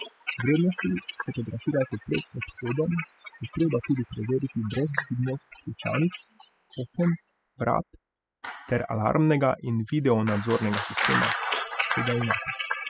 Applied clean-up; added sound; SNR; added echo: classical method spectral subtraction.